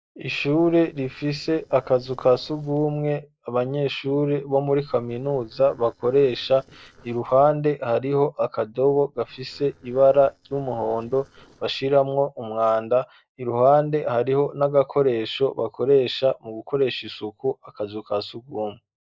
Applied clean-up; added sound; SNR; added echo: neural separator model SepFormer DNS4.